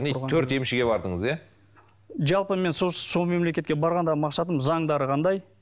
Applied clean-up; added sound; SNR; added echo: none; none; none; none.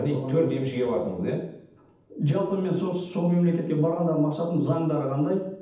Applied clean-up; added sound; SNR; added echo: none; none; none; reverberation time 0.8 s.